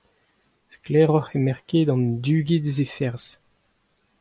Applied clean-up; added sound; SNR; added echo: none; none; none; none.